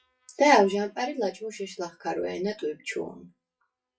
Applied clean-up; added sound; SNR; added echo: classical method WPE with log-MMSE.